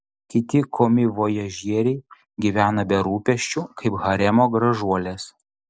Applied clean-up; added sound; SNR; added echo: none; none; none; none.